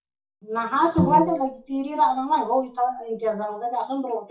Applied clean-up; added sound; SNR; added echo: classical method WPE with log-MMSE.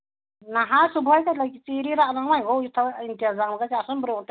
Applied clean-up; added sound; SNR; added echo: none; none; none; none.